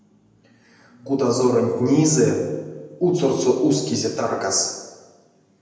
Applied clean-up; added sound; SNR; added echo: none; none; none; reverberation time 1.0 s.